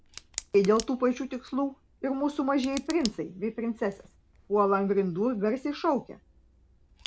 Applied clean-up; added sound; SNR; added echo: none; Tick; 18 dB; none.